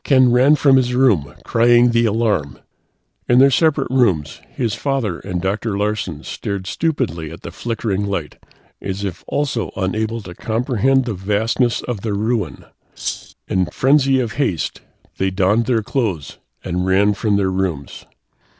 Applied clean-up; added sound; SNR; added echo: none; Rattle (instrument); 9 dB; none.